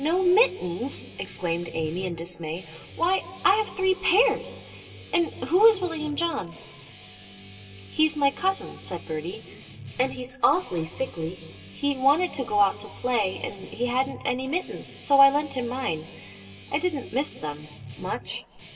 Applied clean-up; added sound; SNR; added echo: none; Guitar; 18 dB; reverberation time 2.8 s.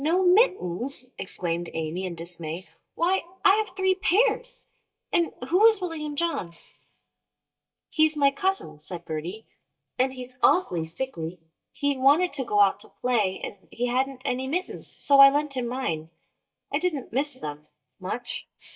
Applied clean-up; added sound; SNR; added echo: neural mask model DeepFilterNet 3.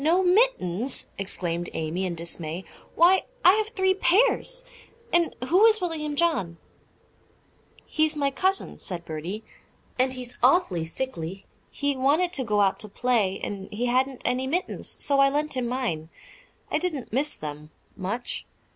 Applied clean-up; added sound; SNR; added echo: none; none; none; none.